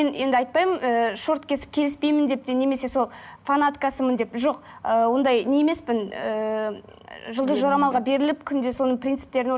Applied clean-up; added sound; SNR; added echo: none; none; none; none.